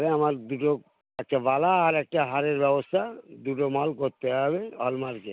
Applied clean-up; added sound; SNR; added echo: none; none; none; none.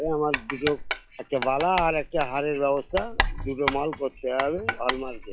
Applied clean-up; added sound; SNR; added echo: classical method log-MMSE.